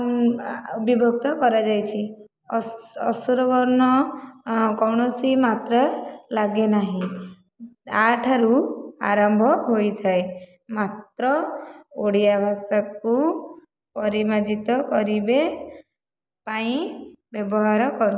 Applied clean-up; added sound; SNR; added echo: none; none; none; none.